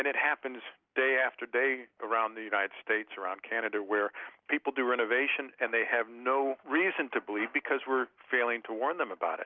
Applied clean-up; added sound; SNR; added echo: none; none; none; none.